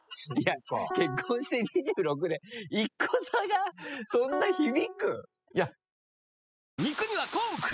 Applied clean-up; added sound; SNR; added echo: classical method spectral subtraction.